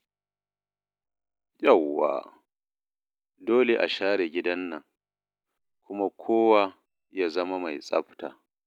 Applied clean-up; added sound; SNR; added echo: none; none; none; none.